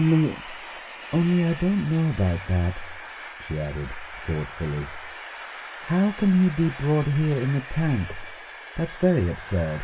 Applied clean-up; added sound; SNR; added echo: none; Train; 15 dB; reverberation time 0.2 s.